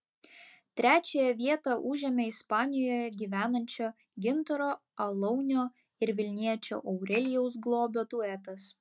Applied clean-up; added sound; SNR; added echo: neural mask model RNNoise.